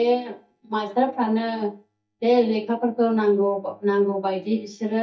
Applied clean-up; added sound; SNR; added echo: neural mask model DeepFilterNet 3.